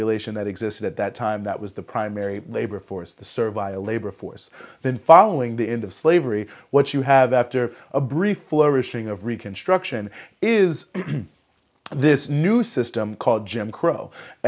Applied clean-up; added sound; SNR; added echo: none; none; none; none.